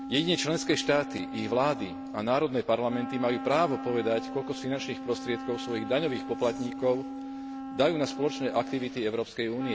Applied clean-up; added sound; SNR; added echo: none; Wind instrument, woodwind instrument; 9 dB; none.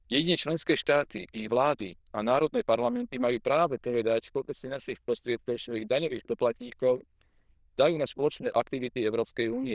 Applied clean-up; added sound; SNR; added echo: neural diffusion model UNIVERSE++.